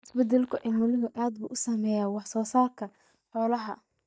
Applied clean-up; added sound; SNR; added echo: neural mask model DeepFilterNet 3.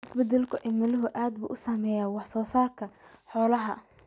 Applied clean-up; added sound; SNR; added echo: none; none; none; none.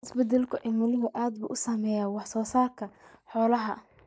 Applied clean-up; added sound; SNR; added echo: neural mask model Resemble Enhance denoiser.